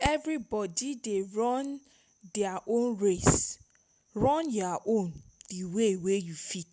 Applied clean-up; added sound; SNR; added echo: none; none; none; none.